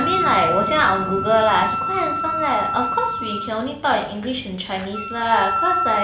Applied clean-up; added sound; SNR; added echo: none; Wind instrument, woodwind instrument; 3 dB; none.